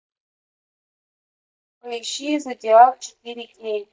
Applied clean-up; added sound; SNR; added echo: neural mask model DeepFilterNet 3.